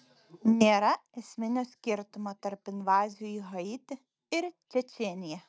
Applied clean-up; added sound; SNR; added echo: none; none; none; none.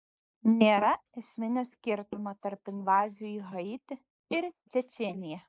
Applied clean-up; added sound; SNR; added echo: neural mask model Resemble Enhance denoiser.